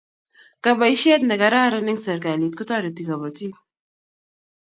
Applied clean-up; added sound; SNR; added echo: none; none; none; none.